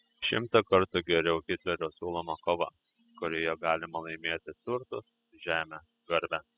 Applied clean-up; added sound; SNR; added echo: classical method spectral subtraction.